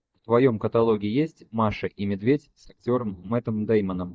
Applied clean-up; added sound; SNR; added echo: neural mask model DeepFilterNet 3.